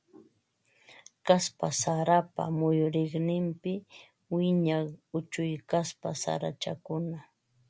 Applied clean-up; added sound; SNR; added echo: none; none; none; none.